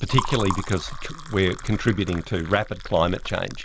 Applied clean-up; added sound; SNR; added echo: none; Liquid; 11 dB; none.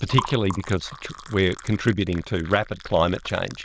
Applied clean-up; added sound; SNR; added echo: neural diffusion model UNIVERSE++.